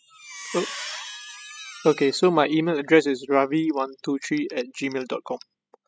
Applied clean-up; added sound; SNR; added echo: classical method spectral subtraction.